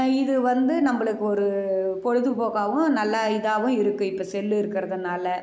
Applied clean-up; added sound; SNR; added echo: none; none; none; none.